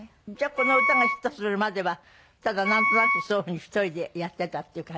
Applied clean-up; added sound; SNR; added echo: none; Wind instrument, woodwind instrument; -3 dB; none.